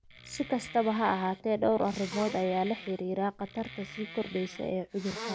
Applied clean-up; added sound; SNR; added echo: none; Sneeze + Wood; 13 dB; none.